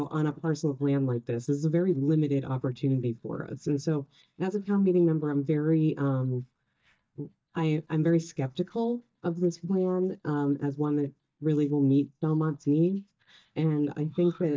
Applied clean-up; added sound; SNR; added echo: neural mask model DeepFilterNet 3.